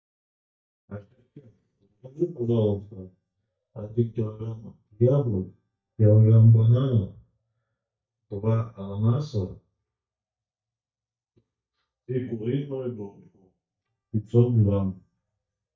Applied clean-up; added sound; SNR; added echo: neural mask model DeepFilterNet 3.